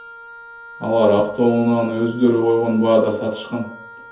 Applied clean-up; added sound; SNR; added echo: none; Wind instrument, woodwind instrument; 20 dB; reverberation time 0.5 s.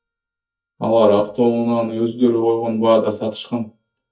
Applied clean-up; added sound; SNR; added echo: neural mask model DeepFilterNet 3.